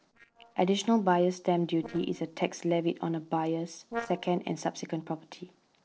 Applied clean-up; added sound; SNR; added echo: neural separator model SepFormer DNS4.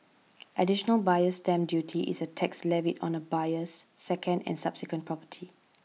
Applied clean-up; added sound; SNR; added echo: none; none; none; none.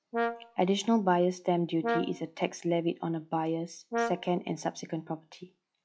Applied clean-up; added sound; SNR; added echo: classical method log-MMSE.